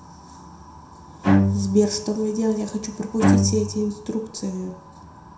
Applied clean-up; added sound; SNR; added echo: none; Bowed string instrument; -2 dB; reverberation time 0.7 s.